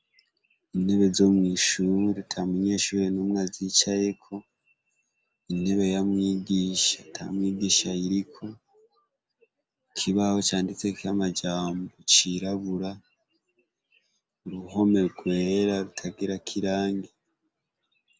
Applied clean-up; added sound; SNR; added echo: none; none; none; none.